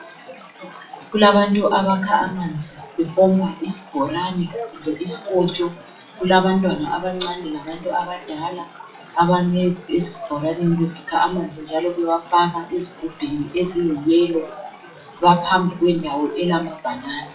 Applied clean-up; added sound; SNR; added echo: classical method WPE with log-MMSE.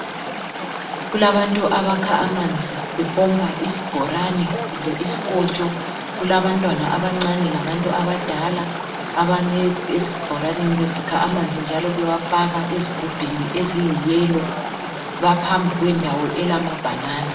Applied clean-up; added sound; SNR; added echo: none; Chatter / Stream; 7 dB; reverberation time 0.7 s.